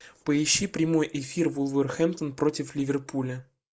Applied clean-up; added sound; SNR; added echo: neural mask model Resemble Enhance denoiser.